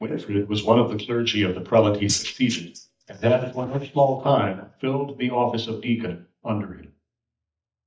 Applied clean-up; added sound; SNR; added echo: neural mask model DeepFilterNet 3.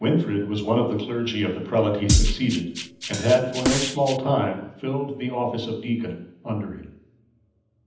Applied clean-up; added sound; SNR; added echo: none; Drum kit; -1 dB; reverberation time 0.8 s.